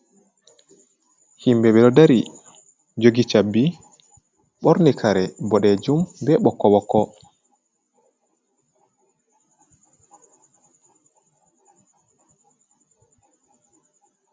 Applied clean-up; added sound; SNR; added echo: none; none; none; none.